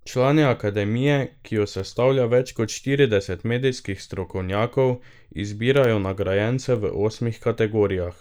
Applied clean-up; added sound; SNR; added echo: neural mask model Resemble Enhance denoiser.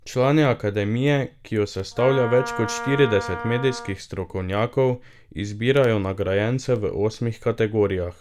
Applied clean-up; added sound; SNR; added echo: none; Wind instrument, woodwind instrument; 10 dB; none.